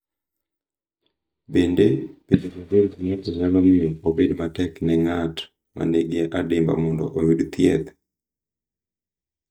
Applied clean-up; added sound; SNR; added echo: neural mask model DeepFilterNet 3.